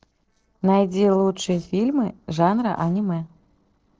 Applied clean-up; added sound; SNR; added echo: neural separator model SepFormer DNS4.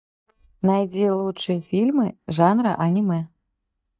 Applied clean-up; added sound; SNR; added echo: neural mask model DeepFilterNet 3.